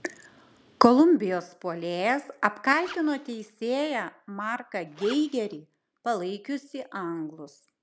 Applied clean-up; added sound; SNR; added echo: none; Zipper (clothing); 17 dB; none.